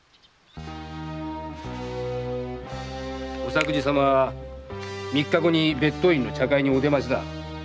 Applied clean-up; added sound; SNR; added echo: none; Finger snapping; 17 dB; none.